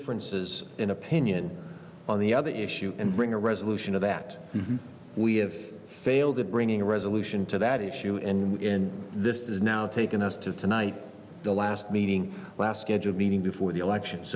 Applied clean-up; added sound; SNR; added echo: none; none; none; none.